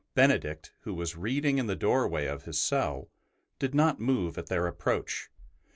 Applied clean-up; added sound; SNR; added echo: none; none; none; none.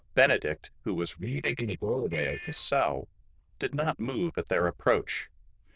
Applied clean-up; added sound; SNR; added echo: neural diffusion model UNIVERSE++.